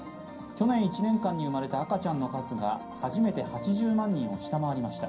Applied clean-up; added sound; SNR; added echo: none; none; none; reverberation time 0.3 s.